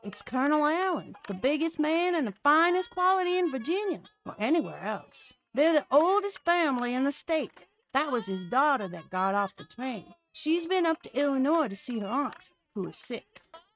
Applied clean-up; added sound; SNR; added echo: neural mask model RNNoise.